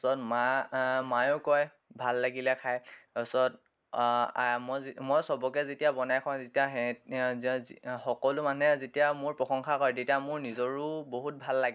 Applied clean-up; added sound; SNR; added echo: neural mask model Resemble Enhance denoiser.